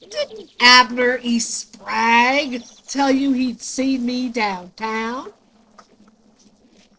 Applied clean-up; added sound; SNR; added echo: neural separator model SepFormer DNS4.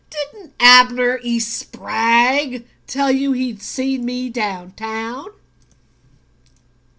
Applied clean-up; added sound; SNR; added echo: none; none; none; none.